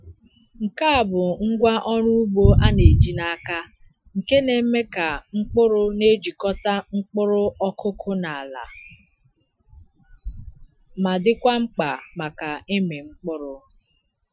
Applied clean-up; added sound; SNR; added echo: classical method Wiener filter.